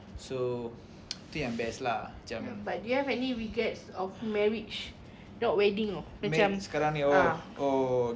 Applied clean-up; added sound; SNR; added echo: none; none; none; none.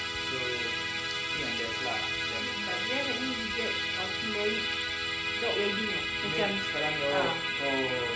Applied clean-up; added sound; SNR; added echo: none; Musical instrument; -3 dB; reverberation time 0.4 s.